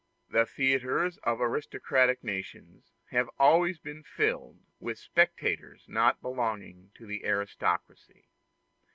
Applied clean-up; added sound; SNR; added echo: none; none; none; none.